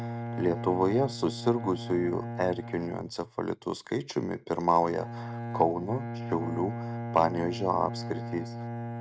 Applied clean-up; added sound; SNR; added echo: neural mask model RNNoise.